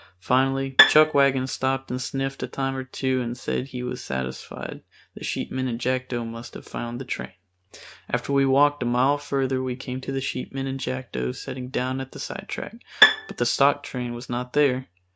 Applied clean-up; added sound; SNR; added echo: neural mask model RNNoise.